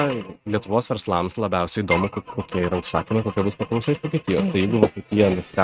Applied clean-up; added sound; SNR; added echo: neural mask model RNNoise.